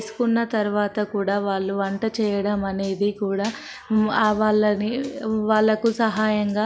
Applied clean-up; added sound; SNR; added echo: none; none; none; none.